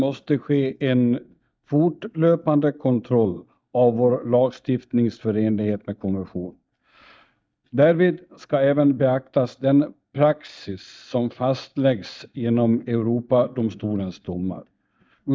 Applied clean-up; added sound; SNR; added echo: neural mask model DeepFilterNet 3.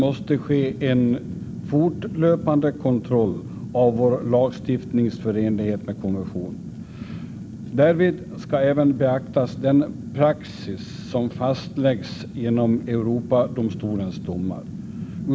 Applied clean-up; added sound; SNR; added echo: none; Fire; 11 dB; none.